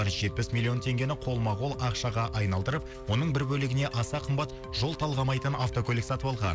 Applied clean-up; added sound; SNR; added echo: none; Wind instrument, woodwind instrument; 15 dB; none.